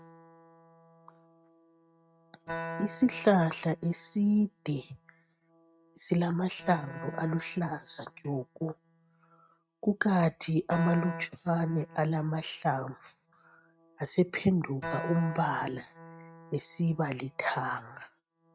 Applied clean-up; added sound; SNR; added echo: neural mask model RNNoise.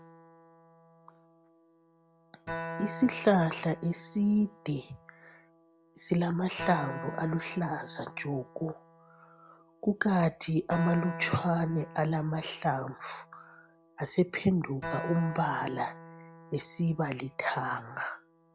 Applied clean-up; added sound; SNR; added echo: none; Acoustic guitar; 13 dB; none.